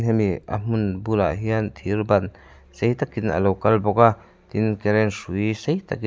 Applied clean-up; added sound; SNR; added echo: none; none; none; none.